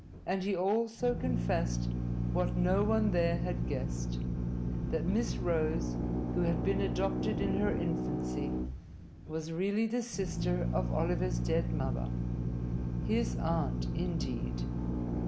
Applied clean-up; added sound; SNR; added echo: none; Drill; -1 dB; none.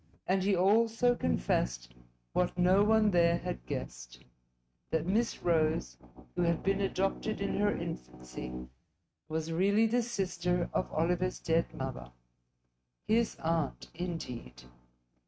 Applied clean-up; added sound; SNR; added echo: neural mask model RNNoise.